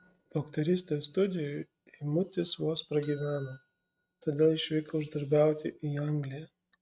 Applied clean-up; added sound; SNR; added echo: neural mask model RNNoise.